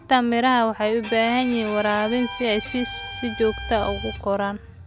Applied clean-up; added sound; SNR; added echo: none; Bowed string instrument; 13 dB; none.